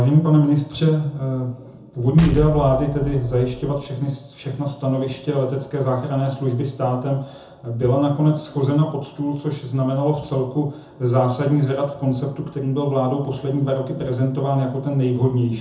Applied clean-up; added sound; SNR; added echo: none; Explosion; 8 dB; reverberation time 0.5 s.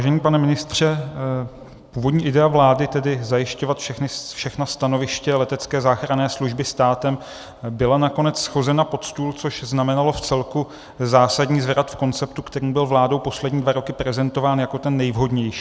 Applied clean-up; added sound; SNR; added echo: none; none; none; none.